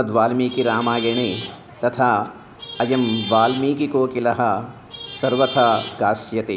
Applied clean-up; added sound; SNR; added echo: none; Traffic noise, roadway noise / Vehicle horn, car horn, honking; 12 dB; none.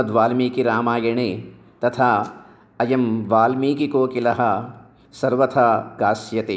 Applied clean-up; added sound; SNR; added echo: none; none; none; none.